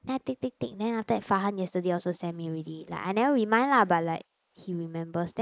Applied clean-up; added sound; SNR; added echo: neural mask model Resemble Enhance denoiser.